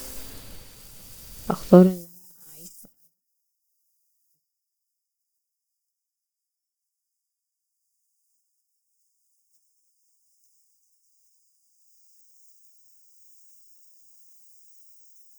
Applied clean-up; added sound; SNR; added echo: neural mask model DeepFilterNet 3.